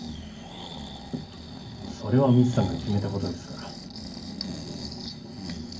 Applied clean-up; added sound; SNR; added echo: none; Breathing; 11 dB; reverberation time 0.3 s.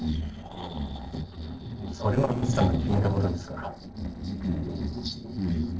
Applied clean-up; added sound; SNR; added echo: neural separator model SepFormer DNS4.